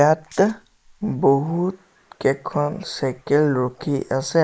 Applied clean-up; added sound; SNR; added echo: neural mask model Resemble Enhance denoiser.